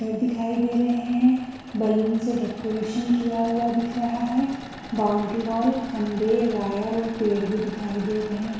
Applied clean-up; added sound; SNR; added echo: none; Engine / Mechanisms; 15 dB; reverberation time 1.1 s.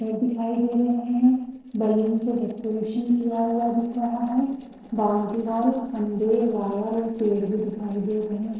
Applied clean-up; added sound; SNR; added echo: neural separator model SepFormer DNS4.